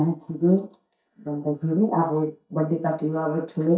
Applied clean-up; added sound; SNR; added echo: neural mask model DeepFilterNet 3.